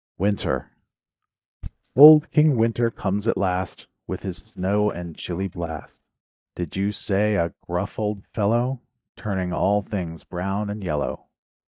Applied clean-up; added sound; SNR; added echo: neural mask model DeepFilterNet 3.